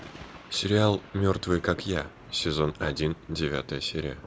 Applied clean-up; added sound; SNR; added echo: none; Thunder / Rain; 18 dB; none.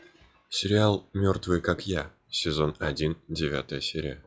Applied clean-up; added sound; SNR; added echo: classical method log-MMSE.